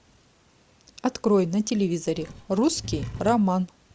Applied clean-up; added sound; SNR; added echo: none; Wood / Tools; 11 dB; none.